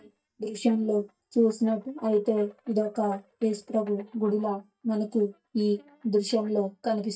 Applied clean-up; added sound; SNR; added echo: neural mask model DeepFilterNet 3.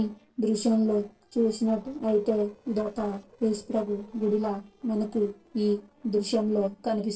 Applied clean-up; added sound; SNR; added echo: neural separator model SepFormer DNS4.